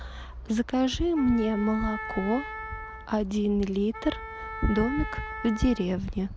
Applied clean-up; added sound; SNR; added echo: none; Wind instrument, woodwind instrument; 11 dB; none.